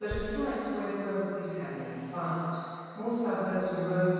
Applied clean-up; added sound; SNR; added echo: none; Bass drum; 16 dB; reverberation time 2.2 s.